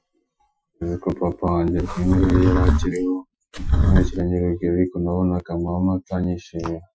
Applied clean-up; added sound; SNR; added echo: classical method Wiener filter.